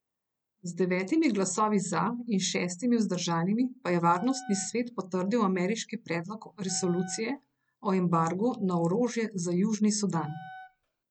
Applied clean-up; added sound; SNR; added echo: none; Wind instrument, woodwind instrument; 19 dB; none.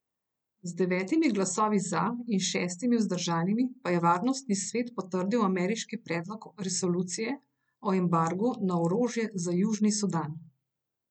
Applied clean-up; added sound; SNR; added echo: none; none; none; none.